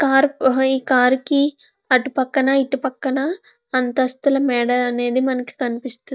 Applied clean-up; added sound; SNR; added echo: neural mask model DeepFilterNet 3.